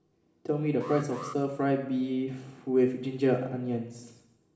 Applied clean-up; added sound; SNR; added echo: none; Alarm; 16 dB; reverberation time 0.8 s.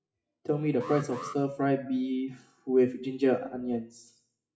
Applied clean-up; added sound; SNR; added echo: classical method WPE with log-MMSE.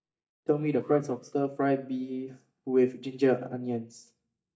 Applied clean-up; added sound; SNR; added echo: neural mask model DeepFilterNet 3.